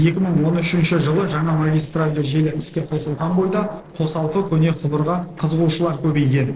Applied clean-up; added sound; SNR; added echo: neural separator model SepFormer DNS4.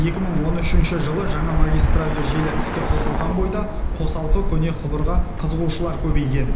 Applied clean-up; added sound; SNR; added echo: none; Bird; -4 dB; reverberation time 1.0 s.